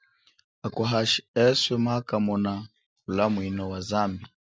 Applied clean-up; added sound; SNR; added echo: none; none; none; none.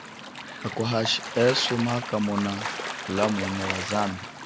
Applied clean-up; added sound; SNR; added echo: none; Gull, seagull / Waves, surf; 6 dB; none.